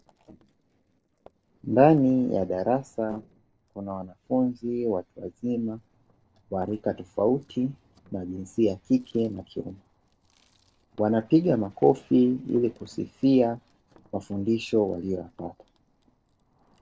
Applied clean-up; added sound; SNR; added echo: neural separator model SepFormer DNS4.